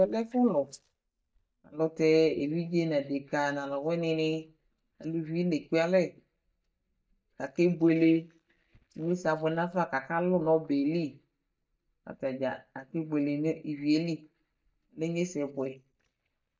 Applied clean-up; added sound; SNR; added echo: neural mask model DeepFilterNet 3.